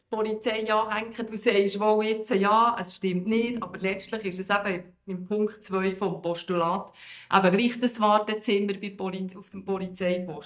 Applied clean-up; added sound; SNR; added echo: neural mask model DeepFilterNet 3.